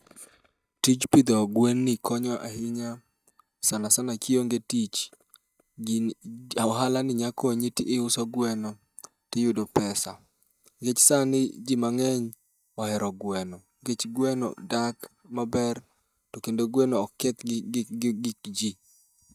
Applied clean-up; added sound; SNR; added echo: neural mask model DeepFilterNet 3.